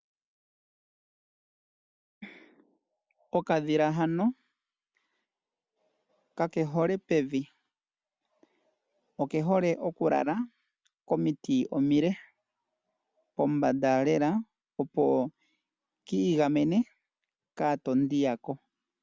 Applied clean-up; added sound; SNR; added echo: none; none; none; none.